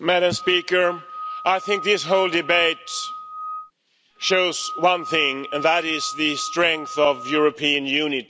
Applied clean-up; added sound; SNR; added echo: none; Screech / Glass; 12 dB; none.